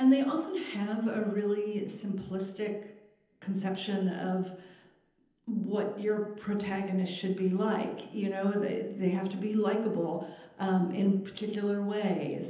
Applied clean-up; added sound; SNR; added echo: none; none; none; reverberation time 0.9 s.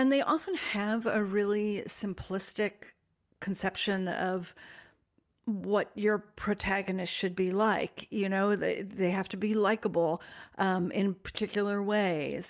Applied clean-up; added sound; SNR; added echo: none; none; none; none.